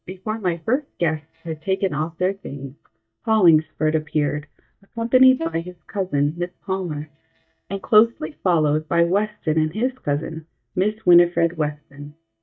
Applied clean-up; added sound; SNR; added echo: neural mask model DeepFilterNet 3.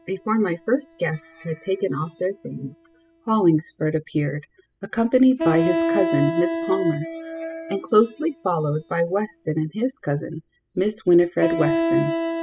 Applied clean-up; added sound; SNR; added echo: classical method spectral subtraction.